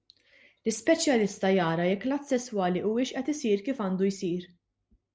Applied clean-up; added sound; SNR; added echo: none; none; none; none.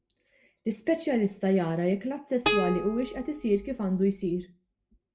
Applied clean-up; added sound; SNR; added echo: none; Plucked string instrument; 4 dB; reverberation time 0.2 s.